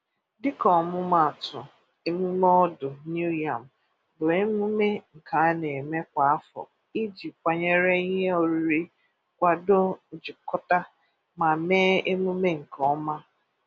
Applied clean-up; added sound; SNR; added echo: none; none; none; none.